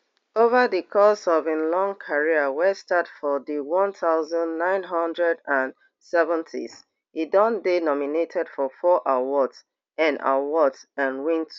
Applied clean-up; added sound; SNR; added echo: none; none; none; none.